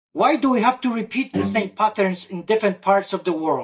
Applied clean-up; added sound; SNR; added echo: neural mask model DeepFilterNet 3.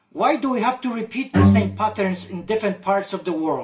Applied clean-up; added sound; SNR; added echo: none; Bowed string instrument; -1 dB; reverberation time 0.3 s.